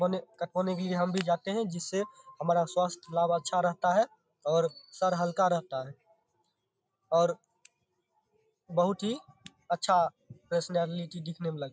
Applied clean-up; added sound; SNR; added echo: none; none; none; none.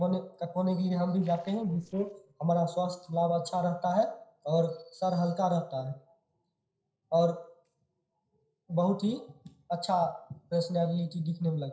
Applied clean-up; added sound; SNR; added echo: neural separator model SepFormer DNS4.